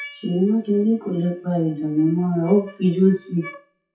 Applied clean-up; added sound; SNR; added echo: classical method WPE with log-MMSE.